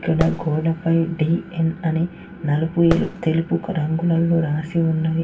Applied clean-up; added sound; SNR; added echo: none; Fireworks; 14 dB; reverberation time 0.2 s.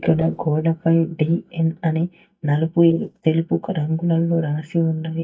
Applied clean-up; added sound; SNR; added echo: neural mask model DeepFilterNet 3.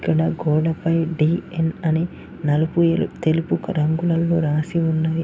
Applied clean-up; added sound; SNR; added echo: none; none; none; none.